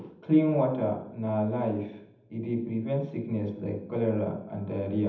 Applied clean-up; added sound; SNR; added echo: none; none; none; reverberation time 0.8 s.